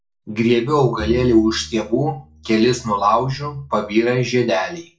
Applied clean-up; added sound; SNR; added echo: none; Bowed string instrument; 17 dB; reverberation time 0.2 s.